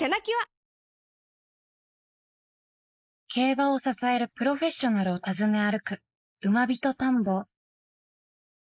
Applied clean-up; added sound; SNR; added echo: neural mask model Resemble Enhance denoiser.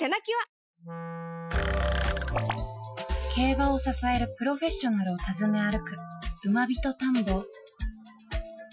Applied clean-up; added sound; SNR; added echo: classical method Wiener filter.